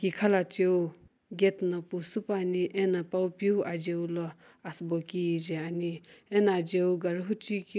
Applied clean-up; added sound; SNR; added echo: neural mask model Resemble Enhance denoiser.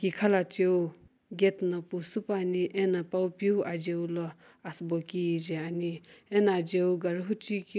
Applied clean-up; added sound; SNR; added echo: none; none; none; none.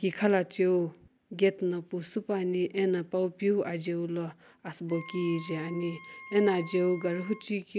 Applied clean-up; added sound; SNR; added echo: none; Wind instrument, woodwind instrument; 18 dB; none.